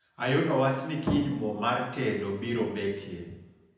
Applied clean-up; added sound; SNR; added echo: none; none; none; reverberation time 0.9 s.